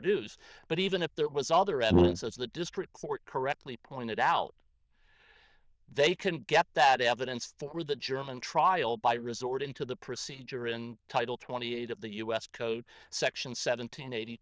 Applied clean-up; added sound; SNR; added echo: neural diffusion model UNIVERSE++.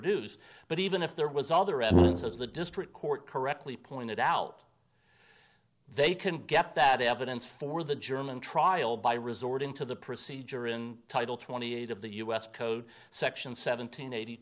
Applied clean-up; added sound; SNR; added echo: none; Brass instrument; -4 dB; none.